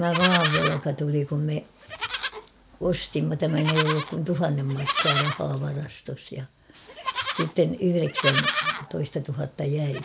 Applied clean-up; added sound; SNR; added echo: none; Livestock, farm animals, working animals; 4 dB; none.